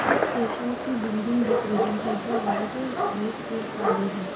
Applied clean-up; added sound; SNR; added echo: none; Gunshot, gunfire; -2 dB; none.